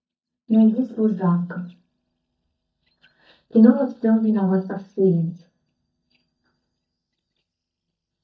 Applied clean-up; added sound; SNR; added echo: neural mask model DeepFilterNet 3.